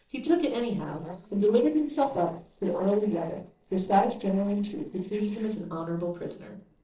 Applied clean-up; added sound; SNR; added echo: neural separator model SepFormer DNS4.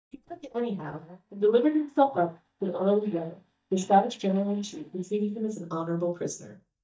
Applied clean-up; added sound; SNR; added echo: neural mask model DeepFilterNet 3.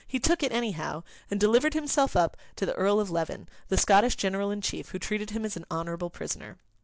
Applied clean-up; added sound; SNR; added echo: none; none; none; none.